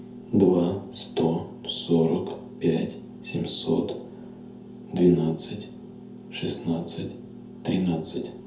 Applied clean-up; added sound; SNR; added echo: none; none; none; reverberation time 0.5 s.